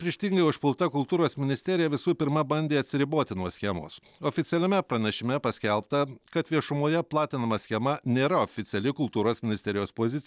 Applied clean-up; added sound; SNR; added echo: none; none; none; none.